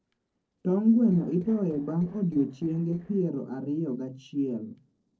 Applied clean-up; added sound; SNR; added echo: neural separator model SepFormer DNS4.